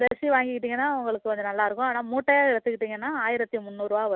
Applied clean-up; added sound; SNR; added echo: none; none; none; none.